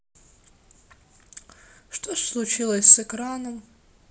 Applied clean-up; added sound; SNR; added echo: none; none; none; none.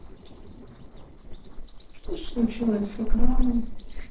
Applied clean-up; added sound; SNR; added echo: neural separator model SepFormer DNS4.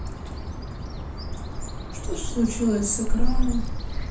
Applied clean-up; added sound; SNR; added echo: none; Bird; -4 dB; reverberation time 0.9 s.